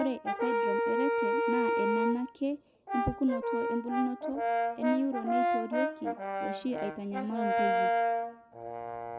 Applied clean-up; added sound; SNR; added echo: none; Brass instrument; -3 dB; none.